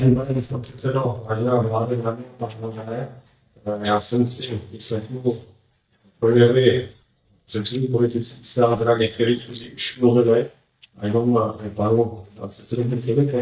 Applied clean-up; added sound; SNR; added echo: neural mask model DeepFilterNet 3.